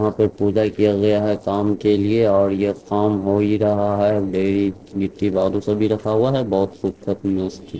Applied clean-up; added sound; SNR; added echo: neural separator model SepFormer DNS4.